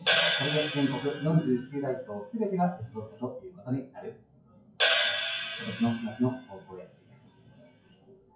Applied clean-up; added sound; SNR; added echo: classical method WPE with log-MMSE.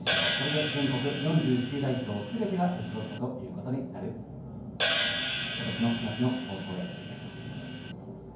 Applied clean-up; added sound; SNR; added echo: none; Hi-hat; 3 dB; reverberation time 0.9 s.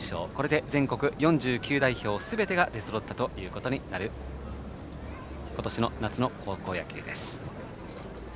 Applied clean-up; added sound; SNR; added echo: none; none; none; none.